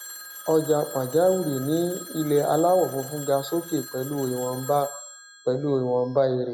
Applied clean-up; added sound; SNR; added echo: none; Telephone; 16 dB; none.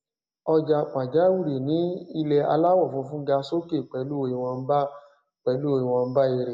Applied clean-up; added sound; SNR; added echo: none; none; none; none.